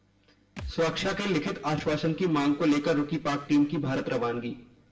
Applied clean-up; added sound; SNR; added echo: none; Thump, thud; 16 dB; reverberation time 0.7 s.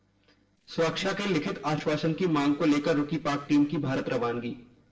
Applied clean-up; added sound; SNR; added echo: neural separator model SepFormer DNS4.